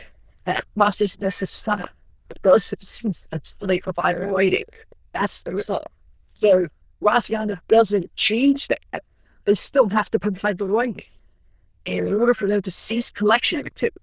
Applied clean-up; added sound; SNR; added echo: neural diffusion model UNIVERSE++.